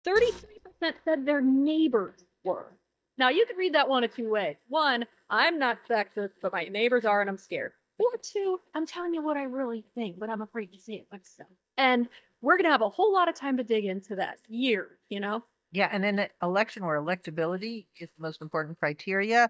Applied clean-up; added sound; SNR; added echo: neural mask model DeepFilterNet 3.